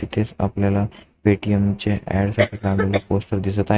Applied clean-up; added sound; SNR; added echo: neural mask model RNNoise.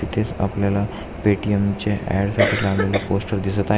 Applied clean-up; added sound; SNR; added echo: none; Cough; 2 dB; none.